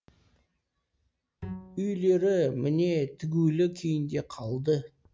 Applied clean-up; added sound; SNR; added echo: none; Bowed string instrument; 18 dB; none.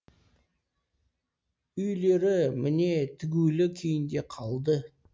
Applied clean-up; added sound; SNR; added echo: none; none; none; none.